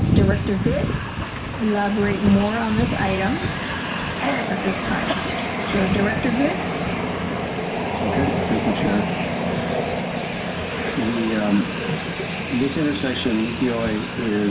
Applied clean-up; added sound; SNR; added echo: none; Train; 0 dB; reverberation time 0.2 s.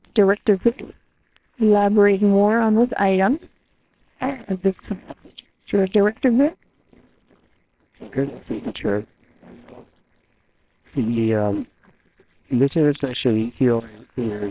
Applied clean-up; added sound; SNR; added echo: neural separator model SepFormer WHAMR!.